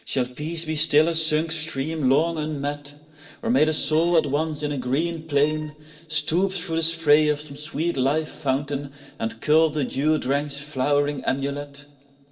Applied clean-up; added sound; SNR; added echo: neural separator model SepFormer DNS4.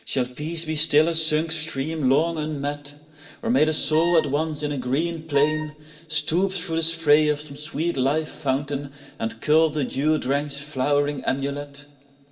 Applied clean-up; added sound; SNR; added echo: none; Wind instrument, woodwind instrument; 12 dB; reverberation time 1.5 s.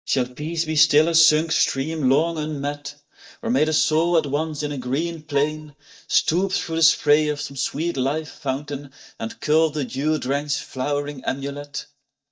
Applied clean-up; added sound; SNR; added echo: neural mask model DeepFilterNet 3.